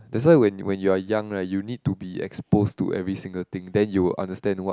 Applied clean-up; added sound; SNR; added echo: none; none; none; none.